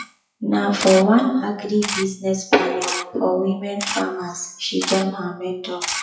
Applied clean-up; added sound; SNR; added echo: classical method WPE with log-MMSE.